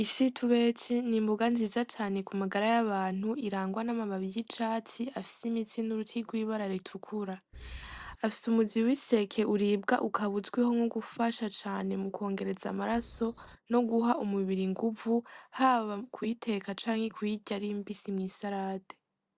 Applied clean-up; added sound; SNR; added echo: neural mask model DeepFilterNet 3.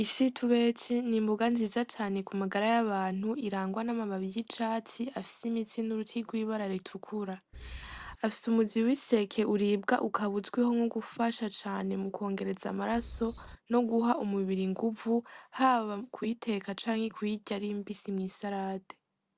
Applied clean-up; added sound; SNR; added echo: none; Wild animals; 8 dB; none.